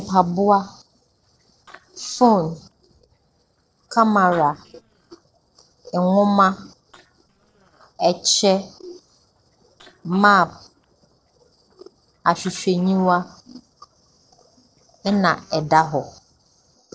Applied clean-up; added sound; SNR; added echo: neural separator model SepFormer DNS4.